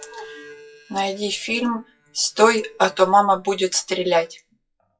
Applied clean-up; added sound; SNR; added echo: classical method WPE with log-MMSE.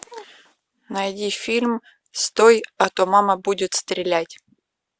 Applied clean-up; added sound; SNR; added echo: none; none; none; none.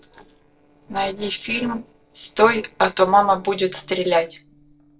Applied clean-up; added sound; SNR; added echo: neural separator model SepFormer DNS4.